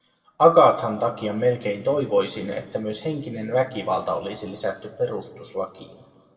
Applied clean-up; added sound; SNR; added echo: none; none; none; reverberation time 1.3 s.